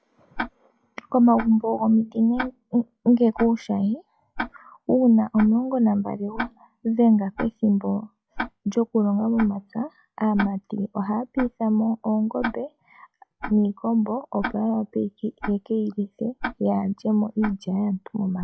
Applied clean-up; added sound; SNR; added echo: classical method log-MMSE.